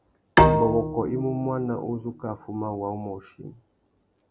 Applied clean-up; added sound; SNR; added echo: none; Bowed string instrument; -5 dB; none.